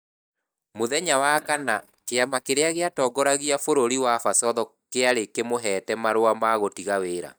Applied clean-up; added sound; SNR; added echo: neural mask model DeepFilterNet 3.